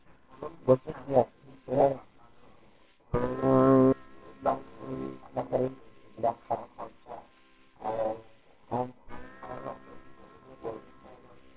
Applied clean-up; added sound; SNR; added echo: neural separator model SepFormer WHAMR!.